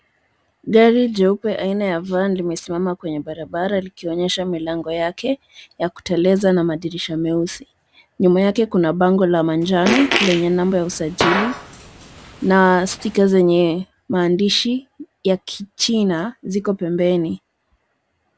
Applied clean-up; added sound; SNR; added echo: none; Fart; 5 dB; none.